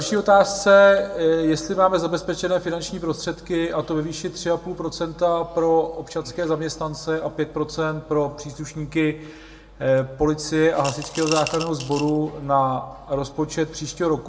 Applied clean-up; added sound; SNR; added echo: none; Coin (dropping) / Glass; 12 dB; reverberation time 0.6 s.